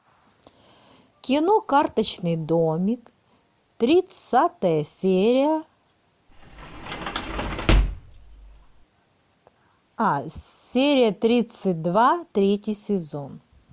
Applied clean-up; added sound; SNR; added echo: none; Sliding door / Slam; 2 dB; none.